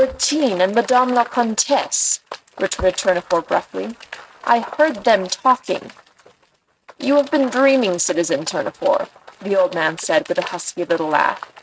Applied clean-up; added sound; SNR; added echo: neural mask model RNNoise.